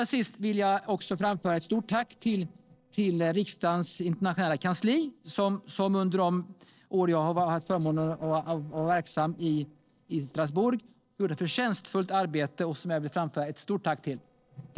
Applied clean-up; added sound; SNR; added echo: neural separator model SepFormer DNS4.